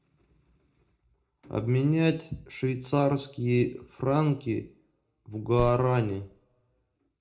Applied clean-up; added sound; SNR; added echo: none; Car; 12 dB; reverberation time 0.3 s.